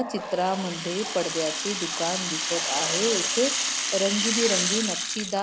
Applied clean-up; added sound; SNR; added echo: none; Rattle (instrument); 0 dB; none.